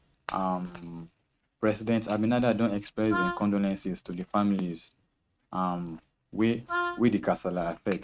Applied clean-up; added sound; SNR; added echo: neural mask model RNNoise.